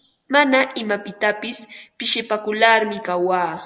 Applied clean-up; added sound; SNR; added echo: none; none; none; none.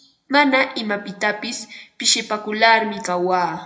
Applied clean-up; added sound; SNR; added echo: none; none; none; reverberation time 0.3 s.